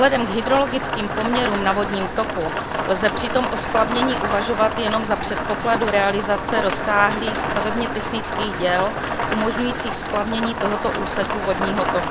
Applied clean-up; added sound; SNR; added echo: none; Rain; 2 dB; none.